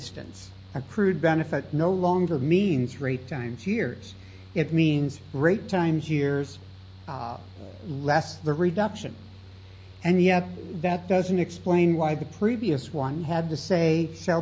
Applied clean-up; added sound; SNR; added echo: none; Mechanical fan; 19 dB; none.